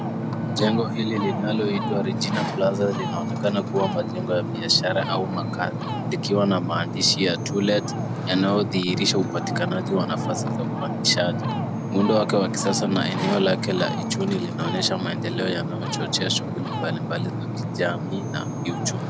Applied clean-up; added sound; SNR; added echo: none; Ocean; 2 dB; none.